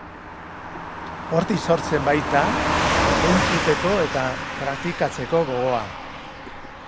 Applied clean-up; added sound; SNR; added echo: none; Car passing by / Truck; 1 dB; none.